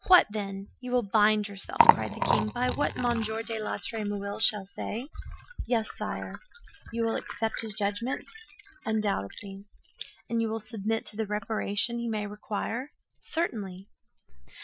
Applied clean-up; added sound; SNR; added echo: classical method Wiener filter.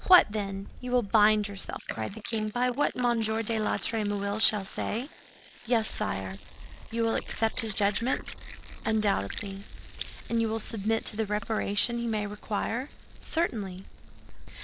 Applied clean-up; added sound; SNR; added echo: neural mask model Resemble Enhance denoiser.